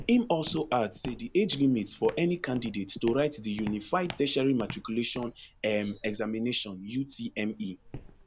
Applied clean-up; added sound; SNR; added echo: none; Walk, footsteps; 18 dB; none.